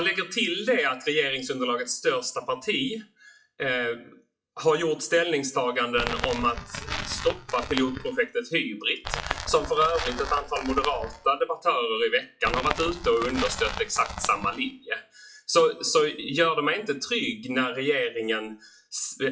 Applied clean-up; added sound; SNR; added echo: classical method WPE with log-MMSE.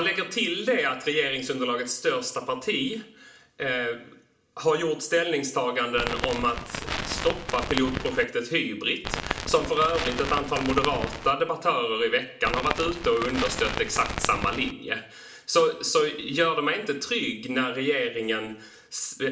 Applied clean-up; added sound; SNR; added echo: none; Crackle; 5 dB; reverberation time 0.4 s.